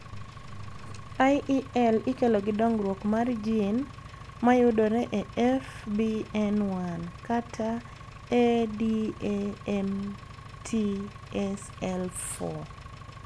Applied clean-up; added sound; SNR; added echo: none; Engine; 16 dB; none.